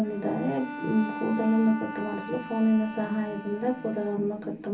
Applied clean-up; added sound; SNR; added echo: none; Bowed string instrument; 12 dB; reverberation time 0.3 s.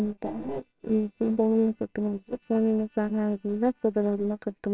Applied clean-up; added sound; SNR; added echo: neural separator model SepFormer WHAMR!.